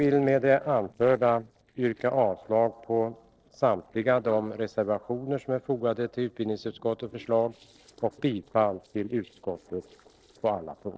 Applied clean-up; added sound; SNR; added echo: neural separator model SepFormer DNS4.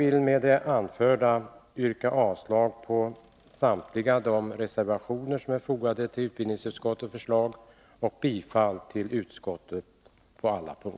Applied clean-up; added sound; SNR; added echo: none; none; none; none.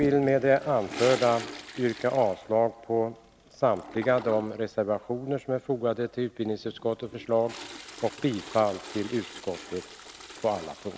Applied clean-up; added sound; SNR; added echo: none; Toilet flush; 15 dB; none.